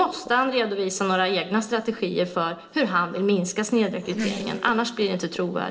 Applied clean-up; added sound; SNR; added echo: neural separator model SepFormer DNS4.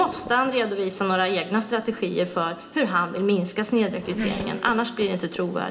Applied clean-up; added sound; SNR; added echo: none; Race car, auto racing / Accelerating, revving, vroom; 13 dB; reverberation time 0.4 s.